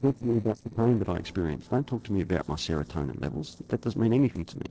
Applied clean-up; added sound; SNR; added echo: neural separator model SepFormer DNS4.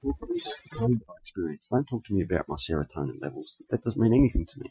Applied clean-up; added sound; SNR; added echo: classical method Wiener filter.